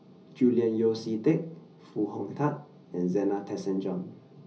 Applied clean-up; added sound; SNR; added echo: none; none; none; reverberation time 0.5 s.